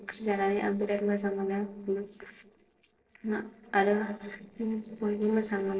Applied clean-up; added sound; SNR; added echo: neural separator model SepFormer DNS4.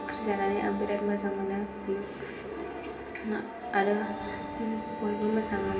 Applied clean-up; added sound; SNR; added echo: none; Wind instrument, woodwind instrument; 10 dB; reverberation time 2.4 s.